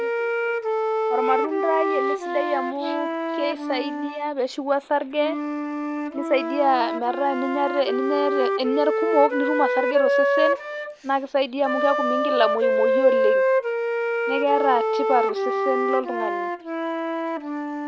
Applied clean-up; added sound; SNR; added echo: none; Wind instrument, woodwind instrument; -1 dB; none.